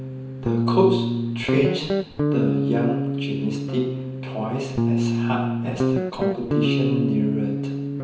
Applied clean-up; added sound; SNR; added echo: none; Guitar; -3 dB; reverberation time 0.9 s.